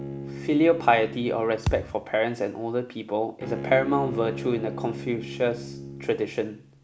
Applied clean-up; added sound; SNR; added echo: none; Bowed string instrument + Thump, thud; 9 dB; none.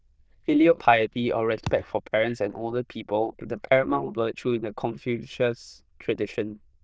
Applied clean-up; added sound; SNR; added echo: neural diffusion model UNIVERSE++.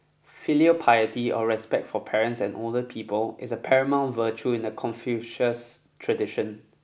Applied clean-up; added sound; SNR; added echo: none; none; none; none.